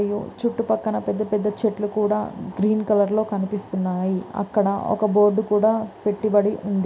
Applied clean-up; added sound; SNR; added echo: none; none; none; none.